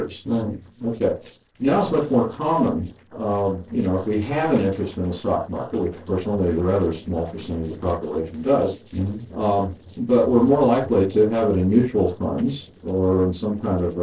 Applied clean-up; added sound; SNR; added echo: neural separator model SepFormer DNS4.